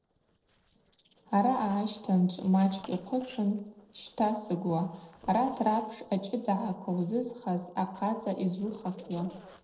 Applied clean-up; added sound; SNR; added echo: neural separator model SepFormer DNS4.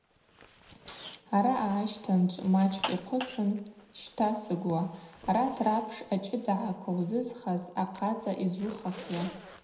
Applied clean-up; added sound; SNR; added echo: none; Zipper (clothing); 16 dB; reverberation time 0.8 s.